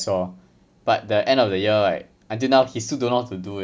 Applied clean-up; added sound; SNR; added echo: none; none; none; none.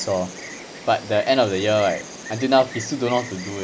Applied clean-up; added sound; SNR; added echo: none; Insect; 14 dB; none.